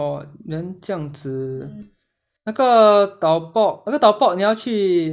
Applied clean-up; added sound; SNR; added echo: neural mask model DeepFilterNet 3.